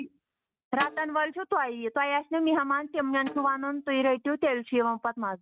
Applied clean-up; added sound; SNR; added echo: neural mask model RNNoise.